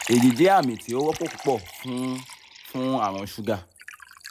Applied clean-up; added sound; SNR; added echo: none; Liquid; 15 dB; none.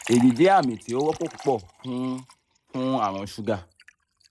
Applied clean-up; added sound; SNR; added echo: neural mask model RNNoise.